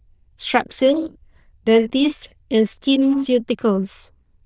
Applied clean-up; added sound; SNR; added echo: neural diffusion model UNIVERSE++.